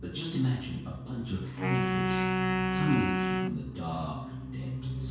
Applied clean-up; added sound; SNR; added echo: none; Wind instrument, woodwind instrument; -2 dB; reverberation time 0.6 s.